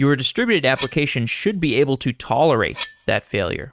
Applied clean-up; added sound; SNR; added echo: neural mask model RNNoise.